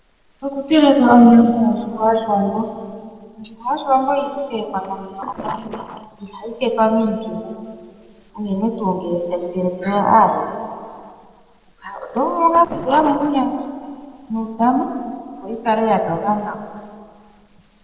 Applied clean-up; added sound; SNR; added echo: neural separator model SepFormer DNS4.